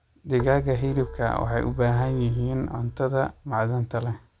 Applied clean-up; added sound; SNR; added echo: none; Keyboard (musical); 13 dB; none.